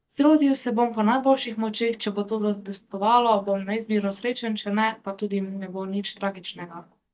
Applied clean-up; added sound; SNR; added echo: neural mask model DeepFilterNet 3.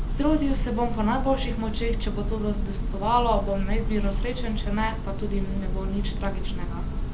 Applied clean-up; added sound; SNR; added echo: none; Church bell; -1 dB; none.